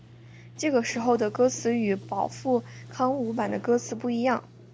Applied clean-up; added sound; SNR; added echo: none; Sliding door; 17 dB; none.